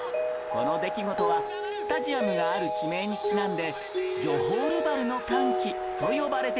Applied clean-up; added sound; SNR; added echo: none; Mallet percussion; -2 dB; none.